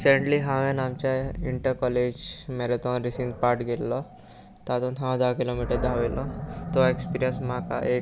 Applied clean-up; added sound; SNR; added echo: none; Animal; 9 dB; none.